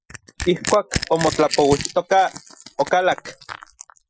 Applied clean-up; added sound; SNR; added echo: classical method Wiener filter.